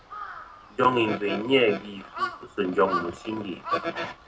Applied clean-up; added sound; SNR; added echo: none; Crow; 10 dB; reverberation time 0.2 s.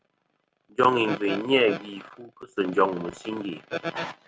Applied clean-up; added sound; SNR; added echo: none; none; none; none.